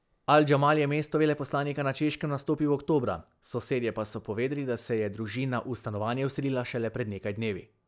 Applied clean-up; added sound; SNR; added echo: none; none; none; none.